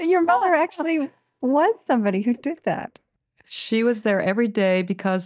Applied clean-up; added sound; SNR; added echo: neural mask model DeepFilterNet 3.